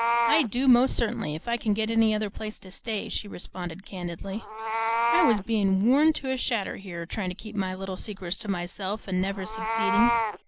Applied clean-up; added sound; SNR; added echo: none; Meow; 5 dB; none.